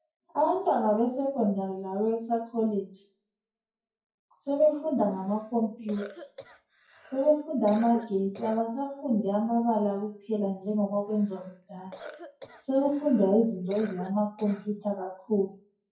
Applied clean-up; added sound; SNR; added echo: classical method WPE with log-MMSE.